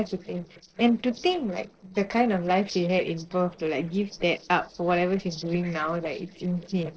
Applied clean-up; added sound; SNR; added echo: neural separator model SepFormer DNS4.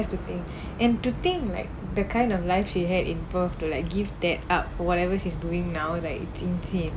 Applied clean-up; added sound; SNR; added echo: none; none; none; none.